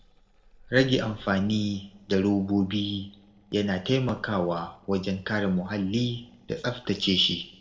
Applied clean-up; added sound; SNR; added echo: neural separator model SepFormer DNS4.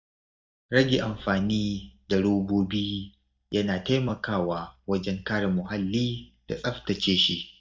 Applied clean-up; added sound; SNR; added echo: neural mask model DeepFilterNet 3.